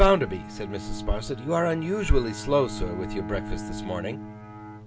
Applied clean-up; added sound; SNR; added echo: none; Bowed string instrument; 12 dB; none.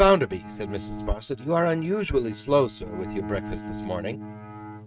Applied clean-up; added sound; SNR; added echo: neural mask model RNNoise.